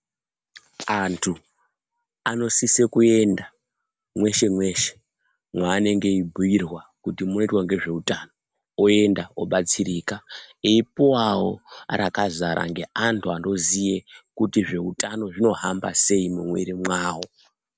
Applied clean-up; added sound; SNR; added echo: none; none; none; none.